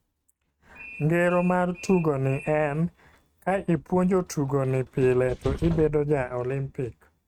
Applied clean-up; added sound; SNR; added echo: neural mask model RNNoise.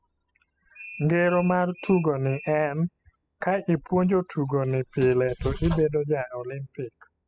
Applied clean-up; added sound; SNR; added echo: classical method spectral subtraction.